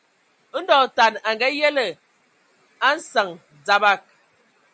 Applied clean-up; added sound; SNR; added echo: none; none; none; none.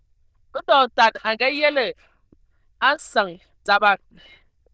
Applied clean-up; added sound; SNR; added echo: neural diffusion model UNIVERSE++.